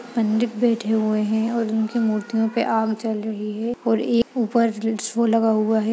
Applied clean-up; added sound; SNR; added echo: none; none; none; none.